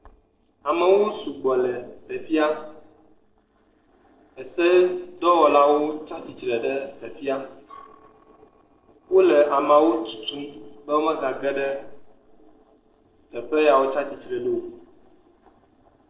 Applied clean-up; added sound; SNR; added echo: neural separator model SepFormer DNS4.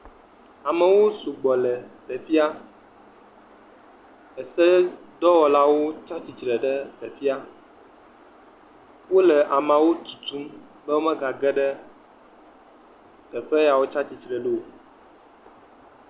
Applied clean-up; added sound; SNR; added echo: none; none; none; none.